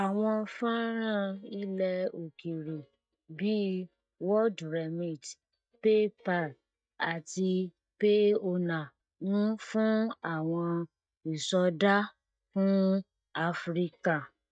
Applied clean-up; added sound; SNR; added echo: neural mask model DeepFilterNet 3.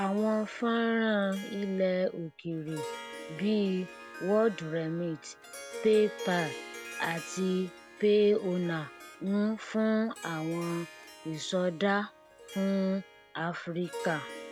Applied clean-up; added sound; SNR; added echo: none; Harp; 15 dB; none.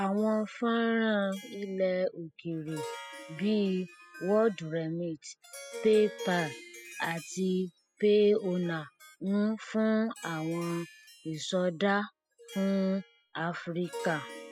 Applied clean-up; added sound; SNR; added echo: classical method spectral subtraction.